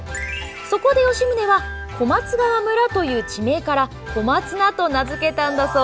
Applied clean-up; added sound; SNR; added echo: none; none; none; none.